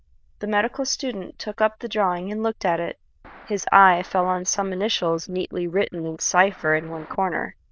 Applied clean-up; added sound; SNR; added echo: neural diffusion model UNIVERSE++.